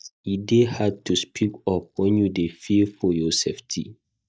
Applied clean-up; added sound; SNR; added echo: neural mask model DeepFilterNet 3.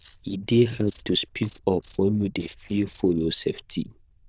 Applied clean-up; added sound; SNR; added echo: neural diffusion model UNIVERSE++.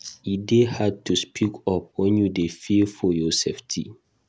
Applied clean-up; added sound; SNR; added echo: none; none; none; none.